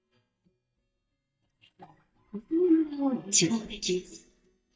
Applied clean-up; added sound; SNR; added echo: neural mask model DeepFilterNet 3.